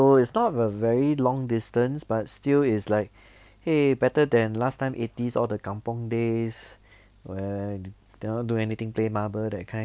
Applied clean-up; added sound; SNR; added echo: none; none; none; none.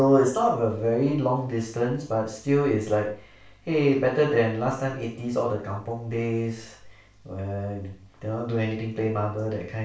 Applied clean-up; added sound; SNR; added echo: none; none; none; reverberation time 0.4 s.